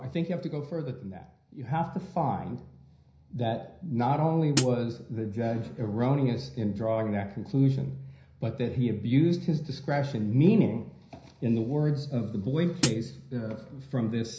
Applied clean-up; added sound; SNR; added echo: none; Hi-hat; 1 dB; reverberation time 0.5 s.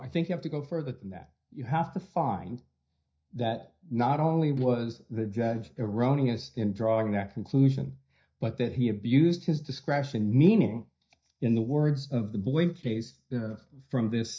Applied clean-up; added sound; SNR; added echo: neural mask model DeepFilterNet 3.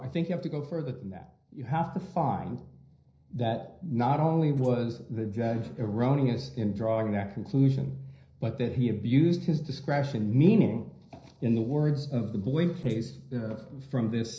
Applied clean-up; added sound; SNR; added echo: neural separator model SepFormer DNS4.